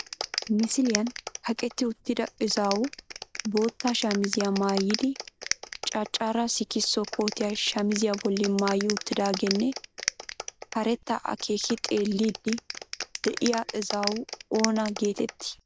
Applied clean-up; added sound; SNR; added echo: none; Clapping; 9 dB; none.